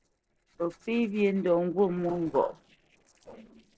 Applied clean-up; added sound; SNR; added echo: neural separator model SepFormer DNS4.